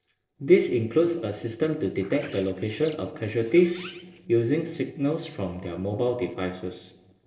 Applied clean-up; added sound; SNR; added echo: neural separator model SepFormer DNS4.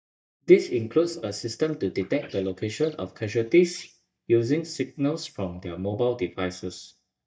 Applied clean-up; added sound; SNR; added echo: neural mask model DeepFilterNet 3.